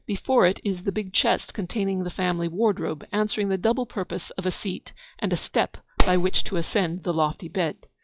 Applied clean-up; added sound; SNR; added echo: classical method log-MMSE.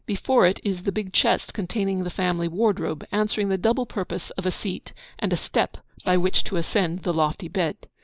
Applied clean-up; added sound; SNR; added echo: neural mask model Resemble Enhance denoiser.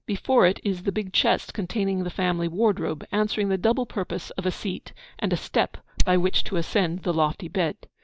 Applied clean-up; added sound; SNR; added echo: neural mask model DeepFilterNet 3.